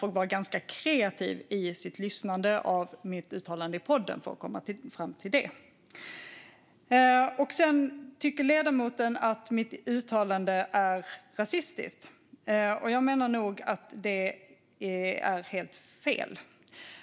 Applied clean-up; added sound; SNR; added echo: none; none; none; none.